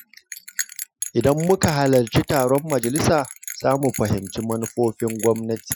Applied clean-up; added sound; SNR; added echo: classical method Wiener filter.